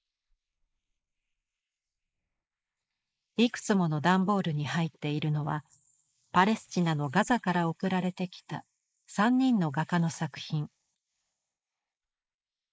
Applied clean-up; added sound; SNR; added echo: neural mask model Resemble Enhance denoiser.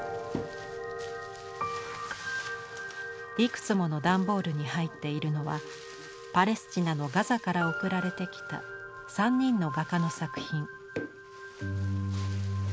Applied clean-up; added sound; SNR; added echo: none; none; none; none.